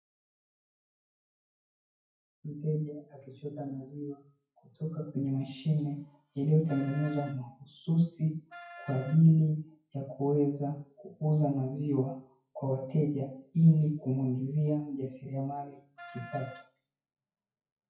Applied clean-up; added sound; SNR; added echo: classical method WPE with log-MMSE.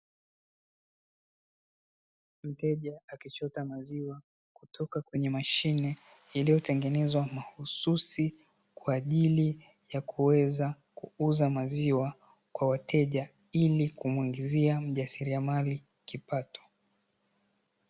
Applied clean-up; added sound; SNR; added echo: none; none; none; none.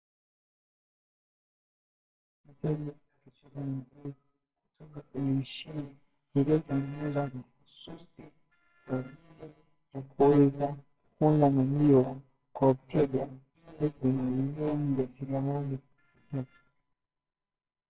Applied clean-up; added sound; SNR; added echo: neural separator model SepFormer WHAMR!.